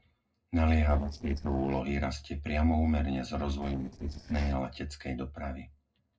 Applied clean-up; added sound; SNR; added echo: neural separator model SepFormer DNS4.